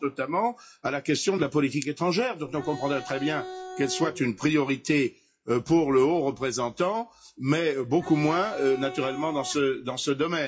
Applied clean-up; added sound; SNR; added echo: classical method WPE with log-MMSE.